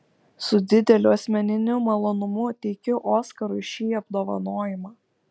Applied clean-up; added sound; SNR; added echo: none; none; none; none.